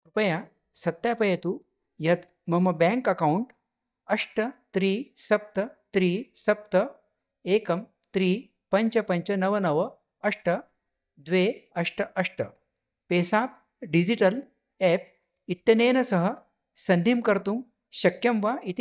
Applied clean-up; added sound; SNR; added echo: neural mask model DeepFilterNet 3.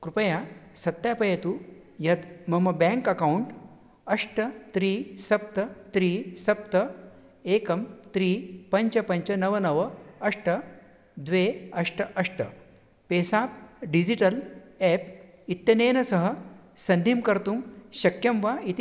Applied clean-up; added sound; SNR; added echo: none; none; none; none.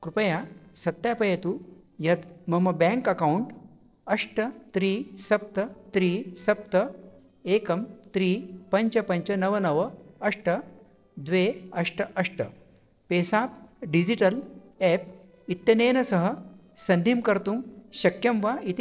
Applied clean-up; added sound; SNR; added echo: neural separator model SepFormer DNS4.